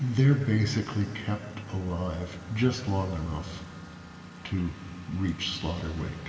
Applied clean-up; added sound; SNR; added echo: none; Engine; 16 dB; reverberation time 2.5 s.